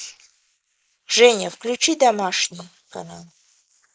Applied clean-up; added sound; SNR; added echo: neural mask model Resemble Enhance denoiser.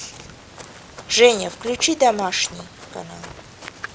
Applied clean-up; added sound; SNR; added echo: none; Run; 18 dB; none.